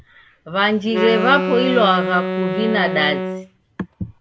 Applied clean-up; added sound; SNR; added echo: none; Wind instrument, woodwind instrument; 4 dB; none.